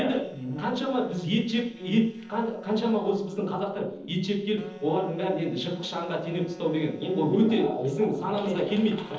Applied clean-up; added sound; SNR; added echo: neural separator model SepFormer DNS4.